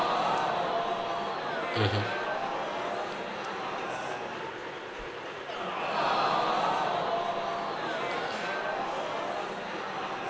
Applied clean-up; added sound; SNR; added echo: none; Crowd; -5 dB; none.